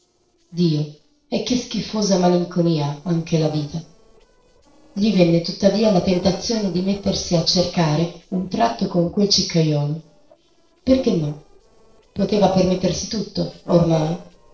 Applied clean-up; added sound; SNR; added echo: neural separator model SepFormer DNS4.